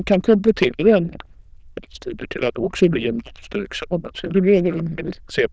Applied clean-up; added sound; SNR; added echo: neural diffusion model UNIVERSE++.